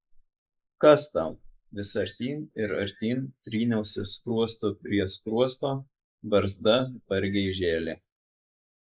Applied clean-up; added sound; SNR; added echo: neural mask model Resemble Enhance denoiser.